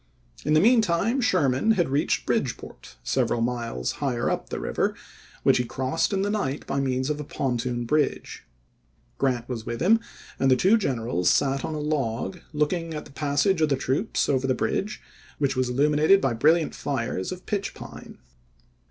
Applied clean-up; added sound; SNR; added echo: none; none; none; none.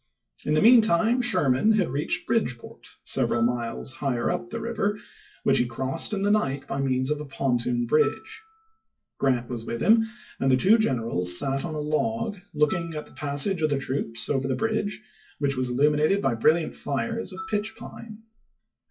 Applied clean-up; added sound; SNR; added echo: classical method WPE with log-MMSE.